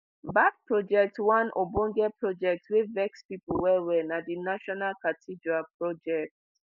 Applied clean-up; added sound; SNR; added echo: none; none; none; none.